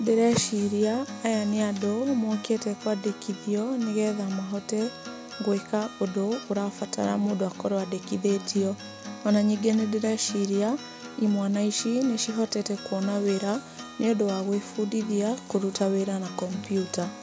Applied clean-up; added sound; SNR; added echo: none; Acoustic guitar; 14 dB; none.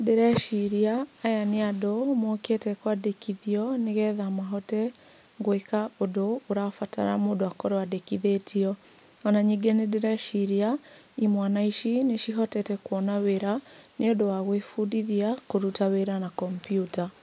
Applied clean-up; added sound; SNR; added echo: none; none; none; none.